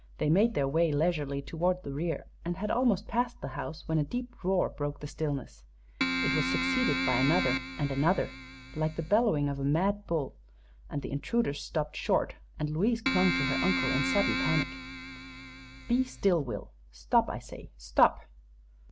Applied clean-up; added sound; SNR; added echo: none; Keyboard (musical); 2 dB; none.